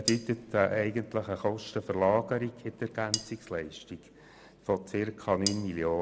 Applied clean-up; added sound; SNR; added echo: none; Cutlery, silverware; 3 dB; none.